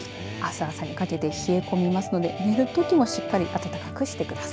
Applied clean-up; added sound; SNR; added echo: none; Guitar; 15 dB; none.